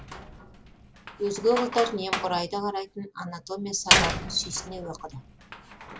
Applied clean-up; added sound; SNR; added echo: none; Slam; 1 dB; none.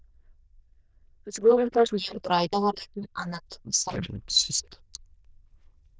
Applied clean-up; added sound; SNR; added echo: neural diffusion model UNIVERSE++.